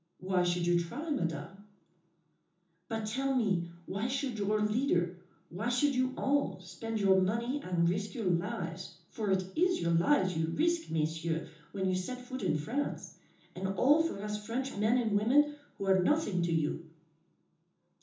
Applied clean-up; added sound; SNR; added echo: none; none; none; reverberation time 0.7 s.